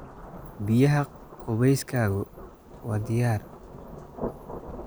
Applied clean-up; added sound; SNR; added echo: none; Rain / Thunderstorm; 13 dB; none.